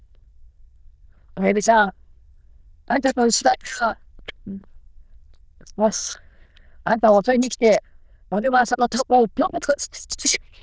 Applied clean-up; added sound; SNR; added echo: neural diffusion model UNIVERSE++.